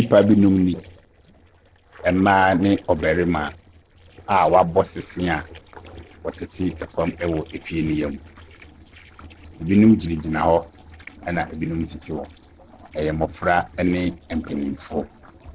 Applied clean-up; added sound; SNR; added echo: neural separator model SepFormer DNS4.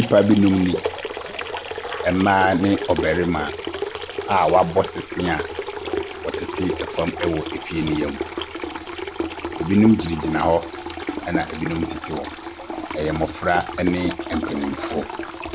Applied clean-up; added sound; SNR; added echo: none; Sink (filling or washing) / Water tap, faucet; 6 dB; none.